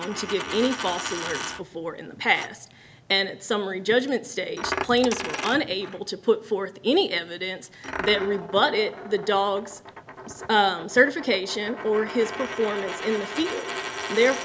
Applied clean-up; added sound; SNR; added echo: none; Coin (dropping); 10 dB; none.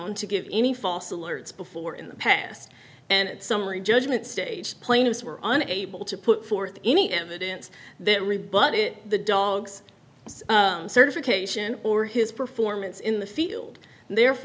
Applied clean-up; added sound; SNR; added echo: none; none; none; none.